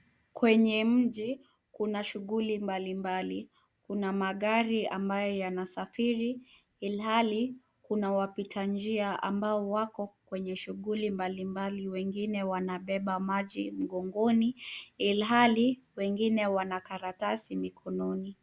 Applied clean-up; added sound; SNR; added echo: none; none; none; none.